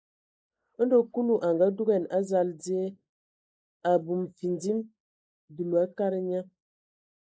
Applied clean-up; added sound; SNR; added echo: neural mask model Resemble Enhance denoiser.